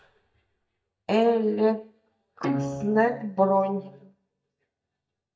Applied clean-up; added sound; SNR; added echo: neural mask model DeepFilterNet 3.